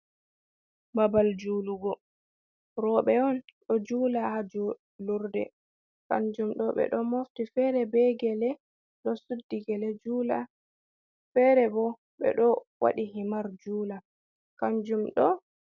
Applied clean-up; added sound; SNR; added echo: none; none; none; none.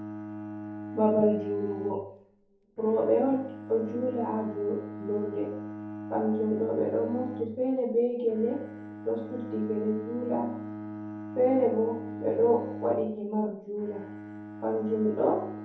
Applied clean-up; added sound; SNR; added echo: none; Bowed string instrument; 10 dB; reverberation time 0.6 s.